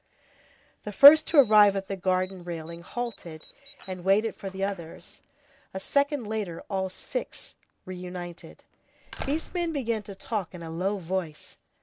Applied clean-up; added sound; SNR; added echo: none; Slam; 19 dB; none.